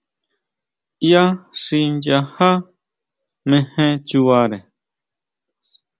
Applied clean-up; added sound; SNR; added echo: none; none; none; none.